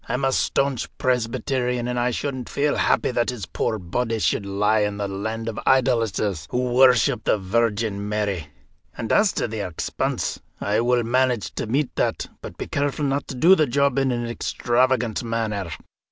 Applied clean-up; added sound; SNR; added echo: none; none; none; none.